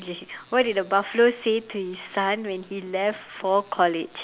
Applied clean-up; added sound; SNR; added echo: none; none; none; none.